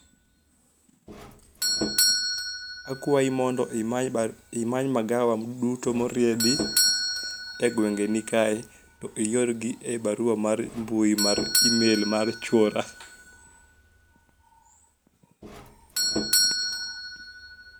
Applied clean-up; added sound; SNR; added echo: none; Doorbell; 3 dB; none.